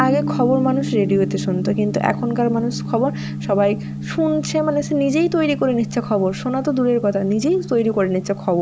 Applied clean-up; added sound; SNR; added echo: none; Gong; 7 dB; none.